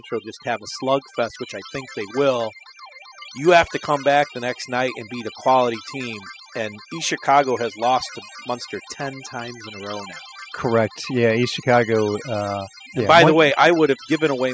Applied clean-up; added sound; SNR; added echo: classical method spectral subtraction.